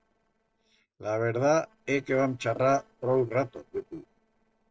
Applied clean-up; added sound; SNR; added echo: neural separator model SepFormer DNS4.